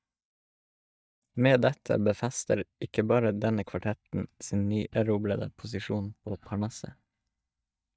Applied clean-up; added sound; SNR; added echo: neural mask model DeepFilterNet 3.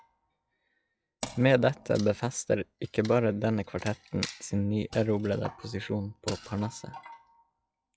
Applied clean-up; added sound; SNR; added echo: classical method log-MMSE.